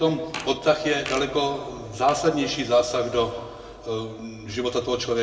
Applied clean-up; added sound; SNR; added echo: none; Fart; 16 dB; reverberation time 1.3 s.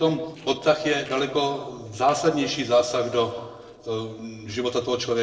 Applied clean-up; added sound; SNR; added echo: neural separator model SepFormer DNS4.